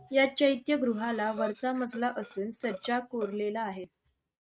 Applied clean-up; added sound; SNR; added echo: neural mask model RNNoise.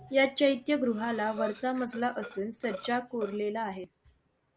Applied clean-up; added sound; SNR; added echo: none; Breathing; 14 dB; none.